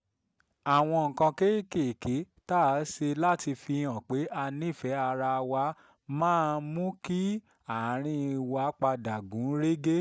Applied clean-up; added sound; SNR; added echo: none; none; none; none.